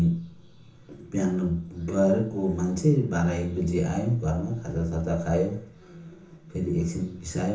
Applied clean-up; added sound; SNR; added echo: none; none; none; reverberation time 0.7 s.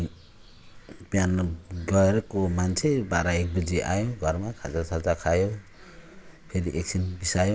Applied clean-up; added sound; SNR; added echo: none; none; none; none.